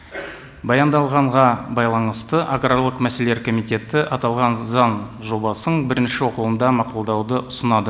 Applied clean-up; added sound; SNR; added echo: none; none; none; none.